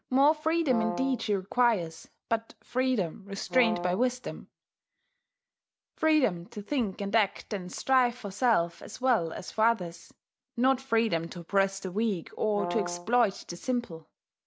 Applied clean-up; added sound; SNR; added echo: none; Brass instrument; 9 dB; none.